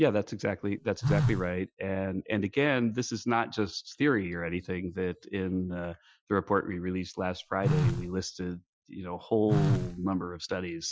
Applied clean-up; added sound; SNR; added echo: classical method Wiener filter.